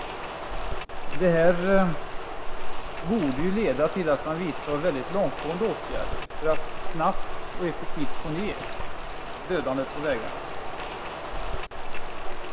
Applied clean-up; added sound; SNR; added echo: none; Rain; -1 dB; none.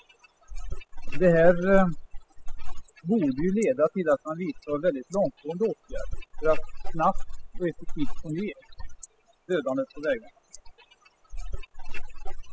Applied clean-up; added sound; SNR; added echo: classical method spectral subtraction.